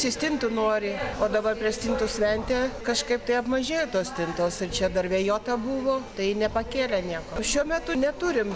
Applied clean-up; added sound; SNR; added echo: none; Explosion; 17 dB; none.